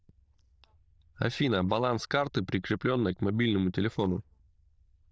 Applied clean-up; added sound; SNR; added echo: neural diffusion model UNIVERSE++.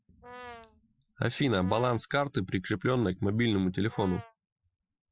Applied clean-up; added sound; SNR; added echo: classical method Wiener filter.